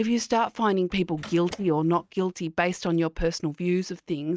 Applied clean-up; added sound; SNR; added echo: neural mask model RNNoise.